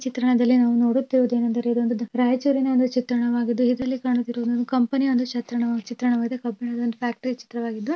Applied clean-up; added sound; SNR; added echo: none; none; none; none.